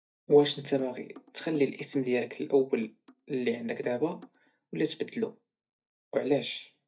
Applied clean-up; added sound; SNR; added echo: neural mask model DeepFilterNet 3.